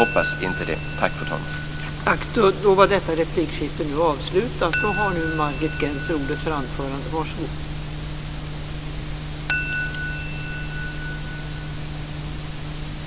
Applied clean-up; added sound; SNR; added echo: none; Chink, clink; 10 dB; none.